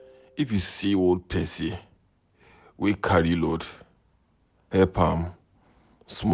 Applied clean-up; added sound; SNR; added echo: none; none; none; none.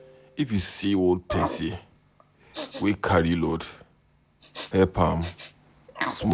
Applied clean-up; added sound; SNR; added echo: none; Respiratory sounds; 10 dB; none.